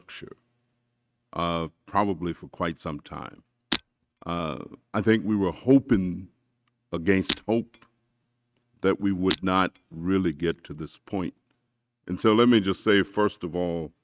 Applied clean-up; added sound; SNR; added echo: neural mask model RNNoise.